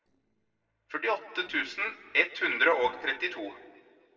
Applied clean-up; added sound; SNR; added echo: neural separator model SepFormer DNS4.